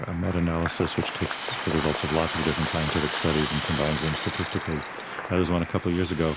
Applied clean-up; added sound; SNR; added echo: none; Applause + Rattle (instrument); 3 dB; none.